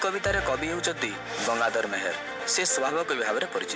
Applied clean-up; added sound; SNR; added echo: none; Bowed string instrument; 18 dB; none.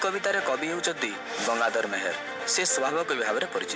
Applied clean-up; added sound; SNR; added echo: none; none; none; none.